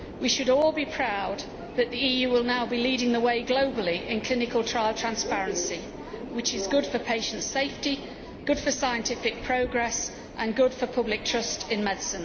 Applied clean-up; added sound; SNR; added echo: none; Subway, metro, underground; 11 dB; none.